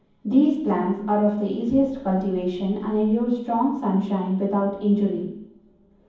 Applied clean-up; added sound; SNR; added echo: none; none; none; reverberation time 1.2 s.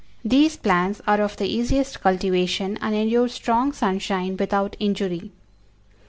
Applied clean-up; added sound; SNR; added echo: none; none; none; none.